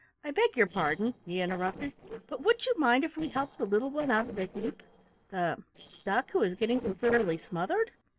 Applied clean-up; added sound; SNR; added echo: neural separator model SepFormer DNS4.